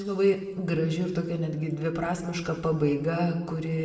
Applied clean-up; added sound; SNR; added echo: none; none; none; reverberation time 1.3 s.